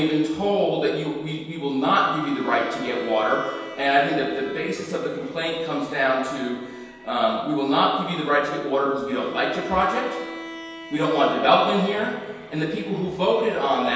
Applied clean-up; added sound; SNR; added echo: none; Bowed string instrument; 17 dB; reverberation time 1.2 s.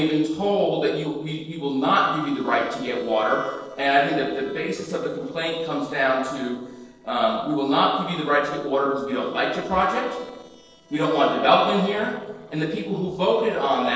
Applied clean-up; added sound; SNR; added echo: neural separator model SepFormer DNS4.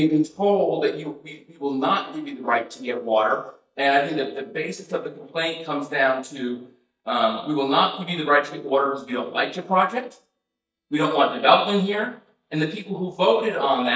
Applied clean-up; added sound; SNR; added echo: neural mask model DeepFilterNet 3.